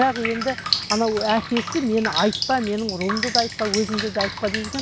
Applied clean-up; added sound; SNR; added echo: none; Drip; 5 dB; none.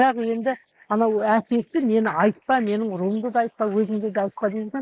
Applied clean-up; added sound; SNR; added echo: neural mask model Resemble Enhance denoiser.